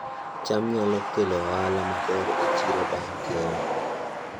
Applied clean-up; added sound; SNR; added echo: none; Truck; 0 dB; none.